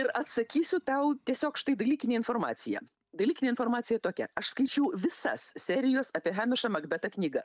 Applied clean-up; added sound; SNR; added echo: none; none; none; none.